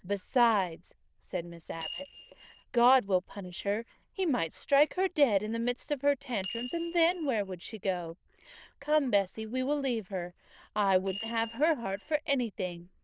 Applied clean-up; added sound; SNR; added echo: neural diffusion model UNIVERSE++.